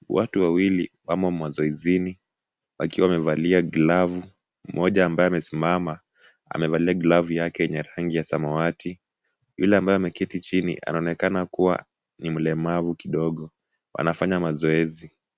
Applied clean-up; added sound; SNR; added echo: none; none; none; none.